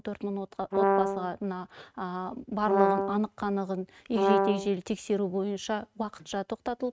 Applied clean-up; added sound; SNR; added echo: neural mask model RNNoise.